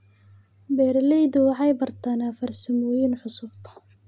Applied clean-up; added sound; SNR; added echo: none; none; none; none.